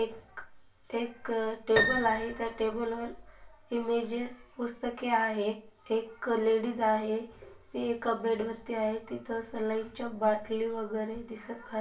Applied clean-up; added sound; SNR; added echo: none; Piano; 2 dB; reverberation time 0.3 s.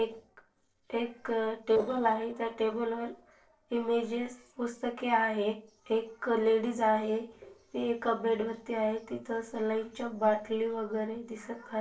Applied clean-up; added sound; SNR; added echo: neural separator model SepFormer DNS4.